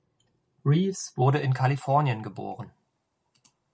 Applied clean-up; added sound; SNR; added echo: none; none; none; none.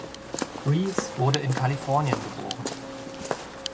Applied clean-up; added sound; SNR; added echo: none; Walk, footsteps; 5 dB; none.